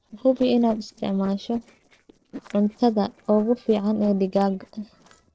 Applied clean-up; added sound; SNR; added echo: neural separator model SepFormer DNS4.